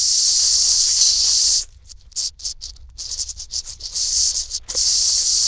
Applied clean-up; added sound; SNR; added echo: neural diffusion model UNIVERSE++.